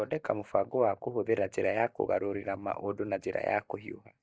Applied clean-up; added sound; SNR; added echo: neural mask model DeepFilterNet 3.